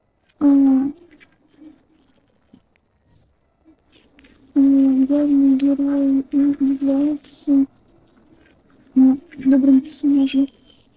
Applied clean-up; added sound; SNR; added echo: neural separator model SepFormer DNS4.